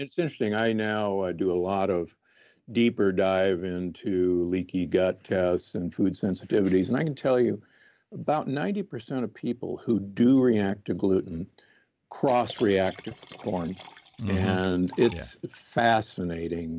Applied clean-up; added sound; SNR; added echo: none; Liquid; 19 dB; none.